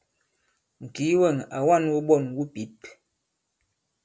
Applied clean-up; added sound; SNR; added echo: none; none; none; none.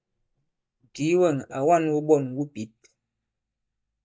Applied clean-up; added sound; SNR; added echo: neural mask model DeepFilterNet 3.